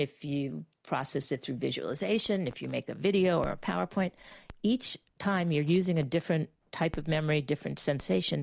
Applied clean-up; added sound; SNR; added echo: none; Crackle; 20 dB; none.